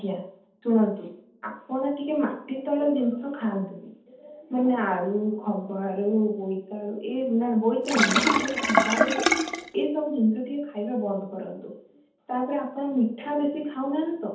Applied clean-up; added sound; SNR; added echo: none; Sink (filling or washing); -2 dB; reverberation time 0.6 s.